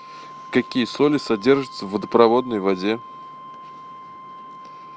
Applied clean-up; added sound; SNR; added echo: none; Wind instrument, woodwind instrument; 17 dB; none.